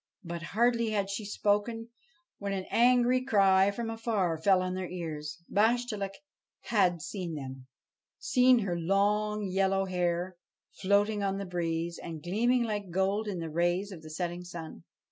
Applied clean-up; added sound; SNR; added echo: none; none; none; none.